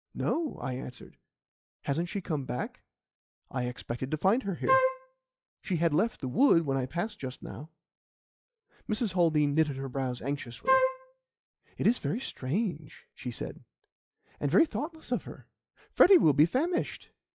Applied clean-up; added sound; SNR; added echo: classical method log-MMSE.